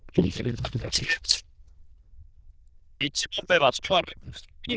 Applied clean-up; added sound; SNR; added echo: neural diffusion model UNIVERSE++.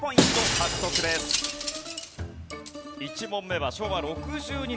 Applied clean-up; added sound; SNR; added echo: none; Shatter; -1 dB; none.